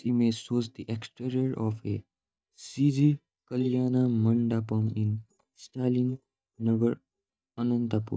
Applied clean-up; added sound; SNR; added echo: neural mask model DeepFilterNet 3.